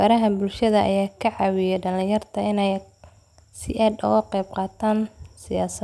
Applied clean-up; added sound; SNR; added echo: none; none; none; none.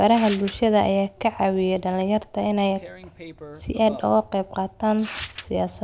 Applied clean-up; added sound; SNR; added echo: none; Tearing; 16 dB; none.